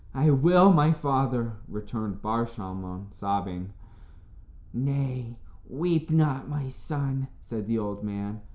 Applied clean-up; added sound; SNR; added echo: none; none; none; none.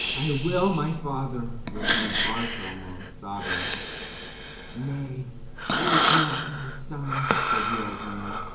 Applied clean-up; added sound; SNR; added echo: none; Breathing; -2 dB; reverberation time 0.9 s.